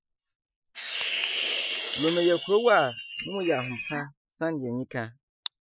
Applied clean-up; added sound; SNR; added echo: classical method Wiener filter.